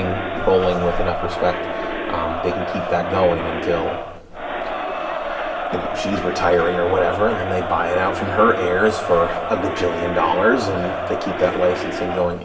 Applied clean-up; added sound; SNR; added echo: none; Crowd; 4 dB; reverberation time 1.7 s.